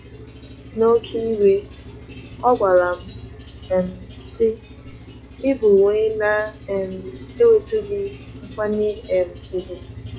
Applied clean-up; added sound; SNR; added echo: classical method log-MMSE.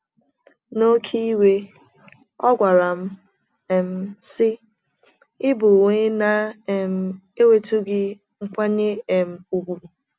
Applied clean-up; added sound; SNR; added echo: none; none; none; none.